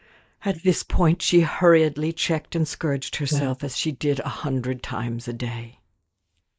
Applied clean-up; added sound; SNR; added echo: neural mask model Resemble Enhance denoiser.